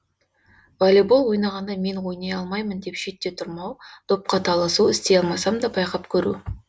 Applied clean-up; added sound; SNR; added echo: none; none; none; none.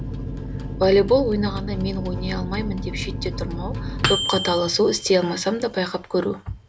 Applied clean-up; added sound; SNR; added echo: none; Microwave oven; 6 dB; none.